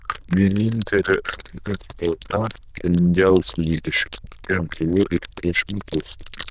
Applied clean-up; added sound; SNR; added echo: neural diffusion model UNIVERSE++.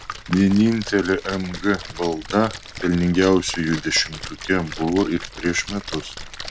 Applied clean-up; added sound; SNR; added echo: none; Splash, splatter; 13 dB; none.